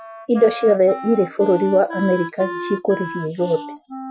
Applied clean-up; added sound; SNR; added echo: classical method Wiener filter.